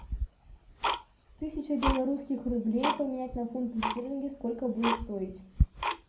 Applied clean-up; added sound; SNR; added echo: none; Tick-tock; 1 dB; reverberation time 0.5 s.